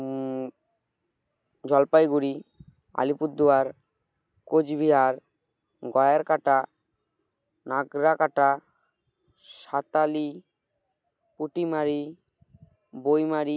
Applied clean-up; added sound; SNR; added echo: none; none; none; none.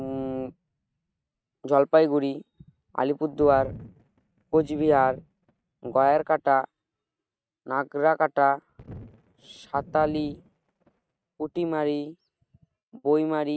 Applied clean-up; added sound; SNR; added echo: neural mask model RNNoise.